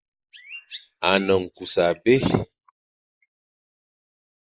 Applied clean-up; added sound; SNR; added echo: neural mask model Resemble Enhance denoiser.